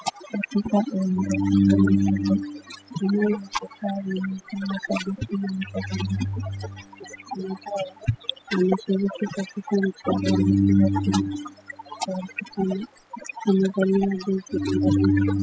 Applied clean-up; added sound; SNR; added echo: classical method spectral subtraction.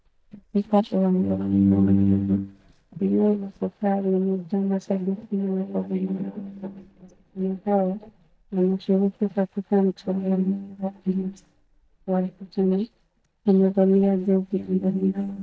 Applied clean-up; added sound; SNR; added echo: neural mask model DeepFilterNet 3.